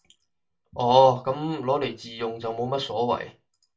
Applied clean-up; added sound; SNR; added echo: none; none; none; reverberation time 0.2 s.